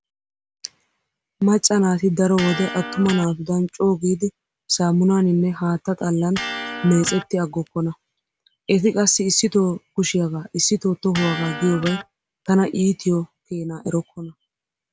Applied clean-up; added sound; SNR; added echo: none; Electric guitar; 12 dB; none.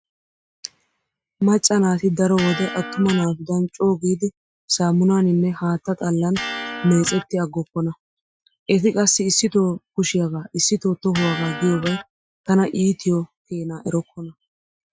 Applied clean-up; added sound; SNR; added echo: classical method Wiener filter.